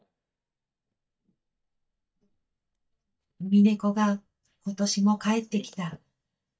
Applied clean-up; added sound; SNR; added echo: neural mask model DeepFilterNet 3.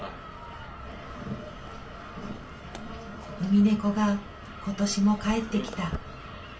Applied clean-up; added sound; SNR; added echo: none; Walk, footsteps; 13 dB; reverberation time 0.3 s.